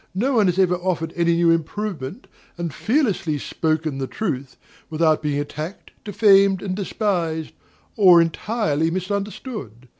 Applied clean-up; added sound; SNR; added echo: none; none; none; none.